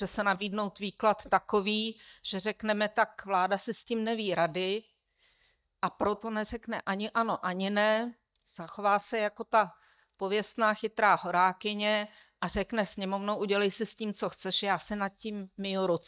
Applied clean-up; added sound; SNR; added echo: neural mask model DeepFilterNet 3.